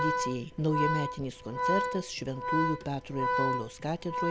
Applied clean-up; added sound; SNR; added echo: none; Organ; 0 dB; none.